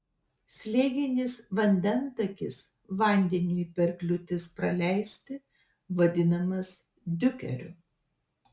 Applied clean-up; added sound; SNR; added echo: none; none; none; none.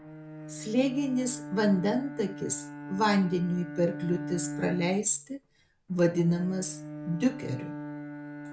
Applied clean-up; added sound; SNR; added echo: none; Bowed string instrument; 10 dB; none.